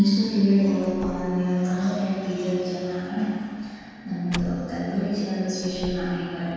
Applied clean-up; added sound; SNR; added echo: none; Slam; 18 dB; reverberation time 2.1 s.